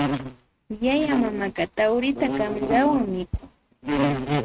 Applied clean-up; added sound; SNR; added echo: neural mask model RNNoise.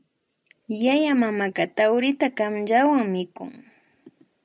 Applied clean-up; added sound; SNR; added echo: none; none; none; none.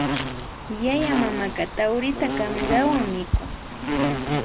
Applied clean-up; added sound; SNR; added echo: none; Insect; 1 dB; none.